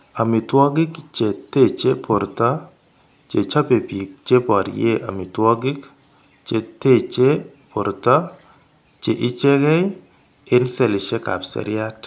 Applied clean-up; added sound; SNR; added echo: none; none; none; none.